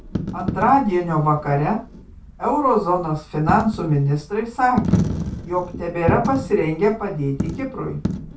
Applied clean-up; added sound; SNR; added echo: none; Coin (dropping); 6 dB; reverberation time 0.2 s.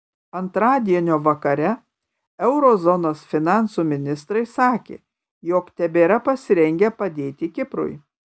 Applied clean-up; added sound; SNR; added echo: none; none; none; none.